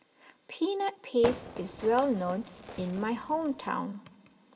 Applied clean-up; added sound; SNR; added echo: none; Fireworks; 10 dB; reverberation time 0.3 s.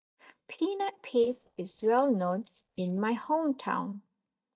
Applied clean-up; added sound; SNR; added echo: neural mask model DeepFilterNet 3.